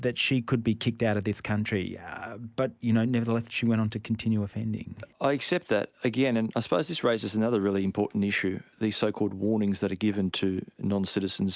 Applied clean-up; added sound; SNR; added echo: none; none; none; none.